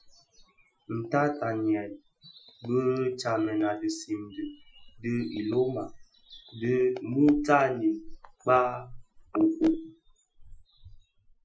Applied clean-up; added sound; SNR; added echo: classical method Wiener filter.